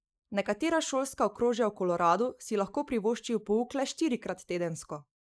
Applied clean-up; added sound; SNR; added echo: neural mask model Resemble Enhance denoiser.